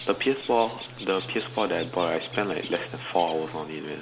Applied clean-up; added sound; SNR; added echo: none; Bird; 16 dB; none.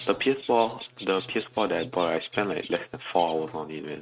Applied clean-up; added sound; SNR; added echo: neural mask model RNNoise.